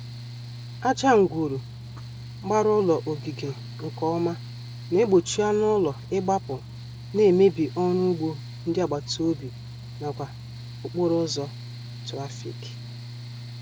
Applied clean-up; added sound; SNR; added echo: none; Mechanical fan; 12 dB; none.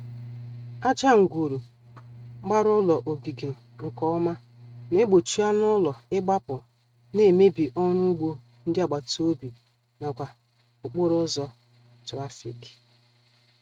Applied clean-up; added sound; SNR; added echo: neural mask model RNNoise.